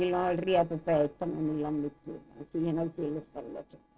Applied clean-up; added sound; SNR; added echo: neural separator model SepFormer DNS4.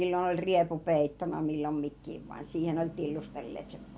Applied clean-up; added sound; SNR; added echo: none; none; none; none.